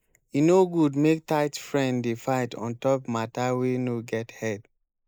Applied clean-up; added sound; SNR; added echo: neural mask model Resemble Enhance denoiser.